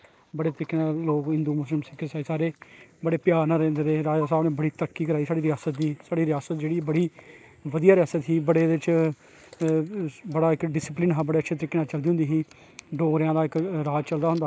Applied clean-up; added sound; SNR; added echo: neural mask model Resemble Enhance denoiser.